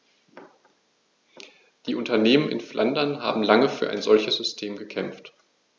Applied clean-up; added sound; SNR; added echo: none; none; none; none.